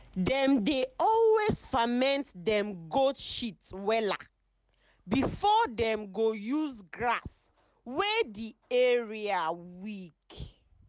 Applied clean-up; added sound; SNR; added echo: none; none; none; none.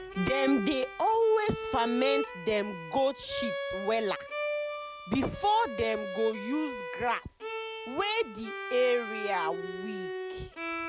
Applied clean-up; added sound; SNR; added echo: none; Bowed string instrument; 6 dB; none.